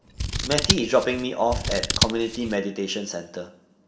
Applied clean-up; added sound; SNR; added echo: none; Scissors; 1 dB; reverberation time 0.6 s.